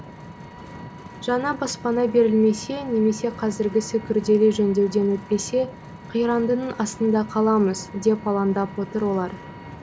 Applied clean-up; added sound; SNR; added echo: none; Vehicle; 16 dB; none.